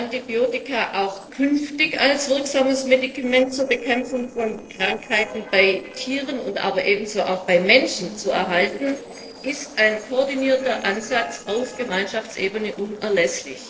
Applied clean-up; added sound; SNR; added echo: neural separator model SepFormer DNS4.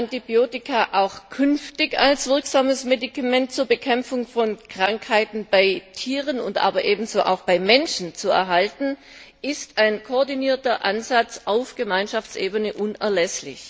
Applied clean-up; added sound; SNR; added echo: none; none; none; none.